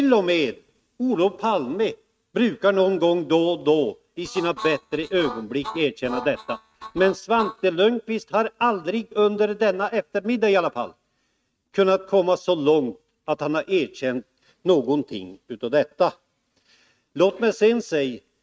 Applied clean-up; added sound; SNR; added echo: neural mask model RNNoise.